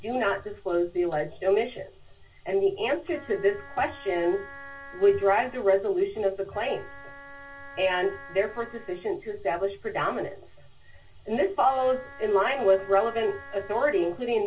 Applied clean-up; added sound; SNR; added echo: none; Wind instrument, woodwind instrument; 19 dB; reverberation time 0.1 s.